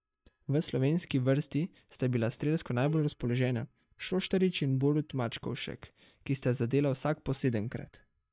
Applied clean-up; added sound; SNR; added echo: neural mask model DeepFilterNet 3.